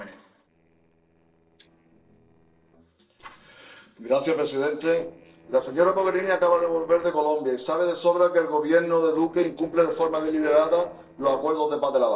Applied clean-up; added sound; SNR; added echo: neural separator model SepFormer DNS4.